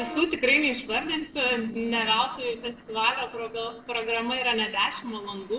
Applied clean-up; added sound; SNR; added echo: neural separator model SepFormer DNS4.